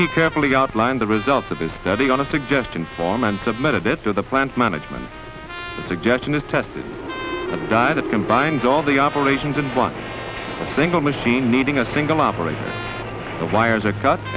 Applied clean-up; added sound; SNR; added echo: none; Trumpet; 16 dB; none.